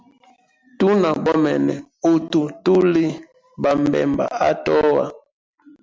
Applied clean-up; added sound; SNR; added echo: none; none; none; none.